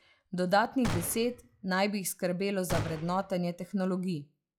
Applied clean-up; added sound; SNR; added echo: classical method log-MMSE.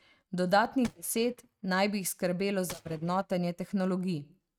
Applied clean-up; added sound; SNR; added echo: neural mask model RNNoise.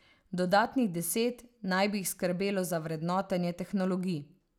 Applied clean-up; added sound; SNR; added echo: none; none; none; none.